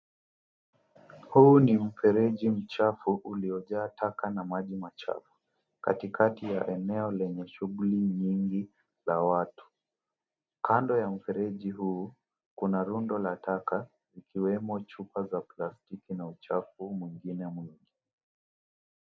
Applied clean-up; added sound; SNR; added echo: none; none; none; none.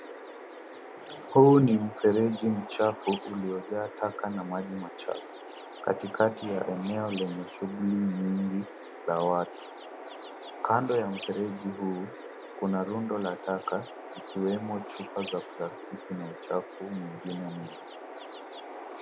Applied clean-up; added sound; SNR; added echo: none; Chirp, tweet; 13 dB; none.